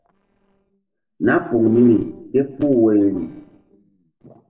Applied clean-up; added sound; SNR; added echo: neural separator model SepFormer DNS4.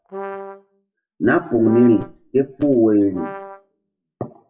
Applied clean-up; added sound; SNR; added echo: classical method WPE with log-MMSE.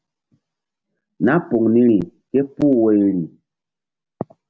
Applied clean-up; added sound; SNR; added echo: none; none; none; none.